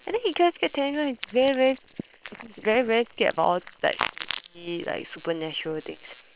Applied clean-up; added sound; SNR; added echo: neural separator model SepFormer WHAM!.